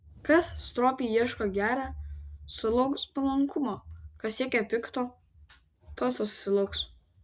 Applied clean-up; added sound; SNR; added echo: none; none; none; none.